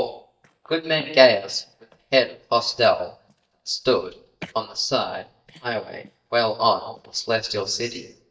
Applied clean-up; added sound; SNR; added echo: neural mask model DeepFilterNet 3.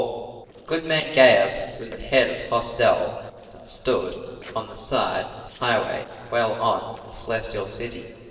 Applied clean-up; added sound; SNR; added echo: neural separator model SepFormer DNS4.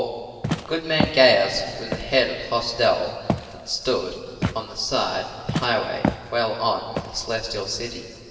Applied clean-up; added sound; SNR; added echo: none; Walk, footsteps; 7 dB; reverberation time 2.6 s.